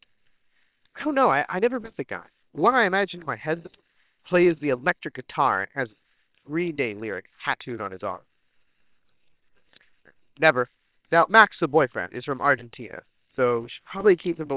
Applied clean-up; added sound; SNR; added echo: neural separator model SepFormer WHAM!.